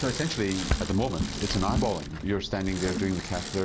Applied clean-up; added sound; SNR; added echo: none; Bicycle; 4 dB; none.